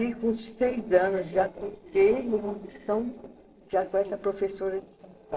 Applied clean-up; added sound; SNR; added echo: neural separator model SepFormer DNS4.